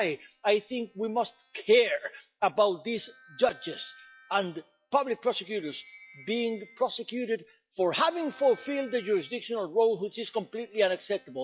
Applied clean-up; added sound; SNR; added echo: classical method log-MMSE.